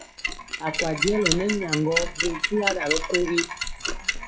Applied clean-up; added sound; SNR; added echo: classical method log-MMSE.